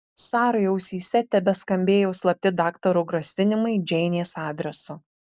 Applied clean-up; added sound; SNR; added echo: none; none; none; none.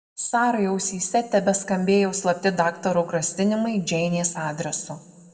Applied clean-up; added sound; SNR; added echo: none; none; none; reverberation time 1.1 s.